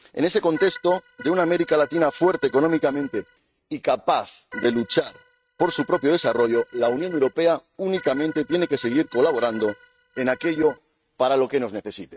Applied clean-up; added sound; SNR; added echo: neural mask model RNNoise.